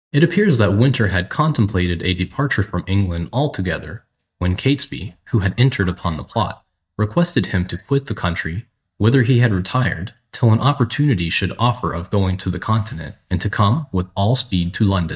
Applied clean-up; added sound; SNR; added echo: neural mask model DeepFilterNet 3.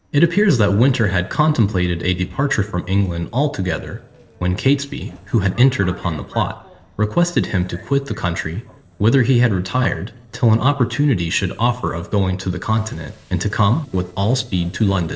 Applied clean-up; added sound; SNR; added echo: neural separator model SepFormer DNS4.